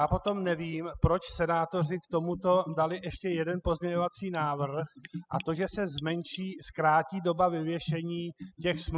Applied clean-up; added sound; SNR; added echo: classical method spectral subtraction.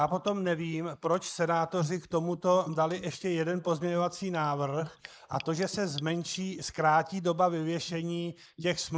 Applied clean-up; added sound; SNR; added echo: neural mask model Resemble Enhance denoiser.